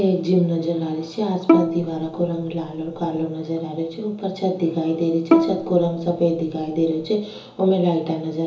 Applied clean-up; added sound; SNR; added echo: none; Bowed string instrument; 1 dB; reverberation time 0.7 s.